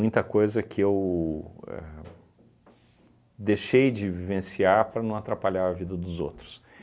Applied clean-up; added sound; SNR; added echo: none; none; none; none.